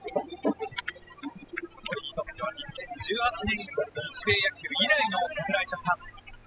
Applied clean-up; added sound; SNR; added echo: classical method spectral subtraction.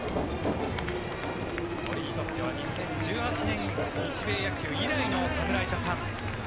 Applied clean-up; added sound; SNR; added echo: none; Subway, metro, underground; 2 dB; none.